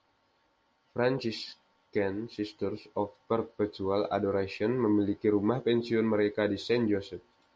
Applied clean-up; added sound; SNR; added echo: none; none; none; none.